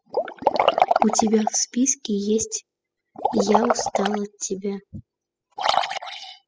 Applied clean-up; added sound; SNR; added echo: classical method spectral subtraction.